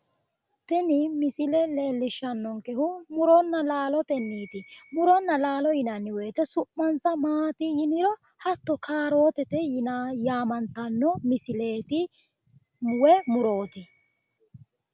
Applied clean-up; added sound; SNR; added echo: none; Bell; 20 dB; none.